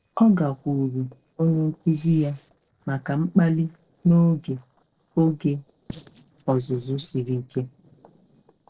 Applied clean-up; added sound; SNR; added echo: neural separator model SepFormer DNS4.